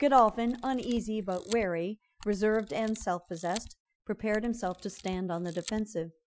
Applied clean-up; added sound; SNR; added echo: classical method Wiener filter.